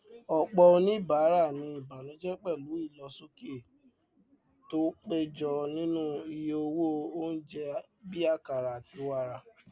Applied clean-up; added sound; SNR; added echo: none; none; none; none.